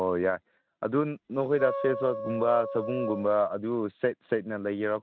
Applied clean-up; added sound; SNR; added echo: neural mask model RNNoise.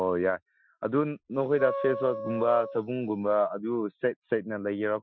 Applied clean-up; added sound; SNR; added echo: classical method Wiener filter.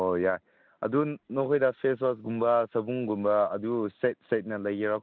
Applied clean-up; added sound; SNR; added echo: neural mask model Resemble Enhance denoiser.